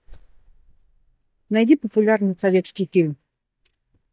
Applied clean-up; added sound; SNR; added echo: neural mask model DeepFilterNet 3.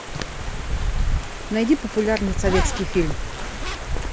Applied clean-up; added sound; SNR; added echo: none; Zipper (clothing) + Stream; 11 dB; none.